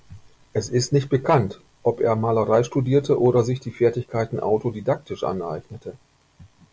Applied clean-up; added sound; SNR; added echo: none; none; none; none.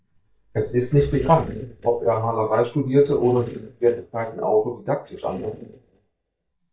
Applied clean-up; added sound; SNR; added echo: neural mask model DeepFilterNet 3.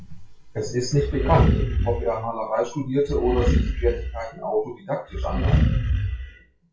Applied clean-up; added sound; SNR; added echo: classical method WPE with log-MMSE.